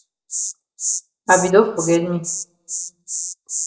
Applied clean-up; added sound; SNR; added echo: neural mask model DeepFilterNet 3.